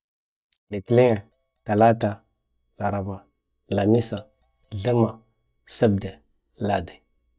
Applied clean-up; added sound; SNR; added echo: neural mask model DeepFilterNet 3.